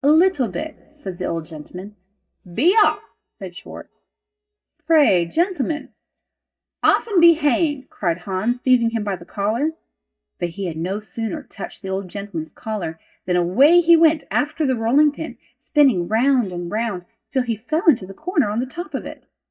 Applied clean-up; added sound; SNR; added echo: neural mask model DeepFilterNet 3.